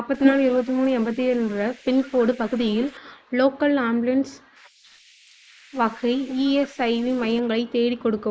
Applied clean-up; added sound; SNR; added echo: neural mask model Resemble Enhance denoiser.